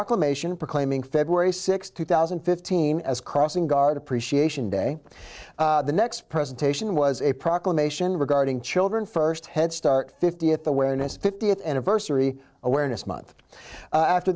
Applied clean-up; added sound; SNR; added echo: neural separator model SepFormer DNS4.